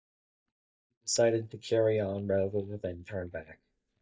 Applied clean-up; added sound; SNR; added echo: neural mask model DeepFilterNet 3.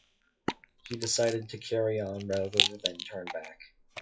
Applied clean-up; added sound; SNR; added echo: classical method WPE with log-MMSE.